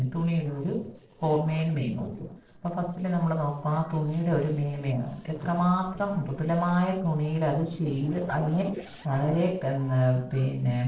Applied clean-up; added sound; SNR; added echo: neural separator model SepFormer DNS4.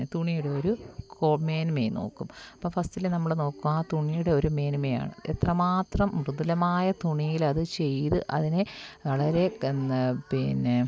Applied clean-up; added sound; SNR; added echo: none; none; none; none.